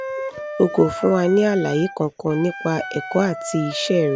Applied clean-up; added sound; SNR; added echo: none; Wind instrument, woodwind instrument; 11 dB; none.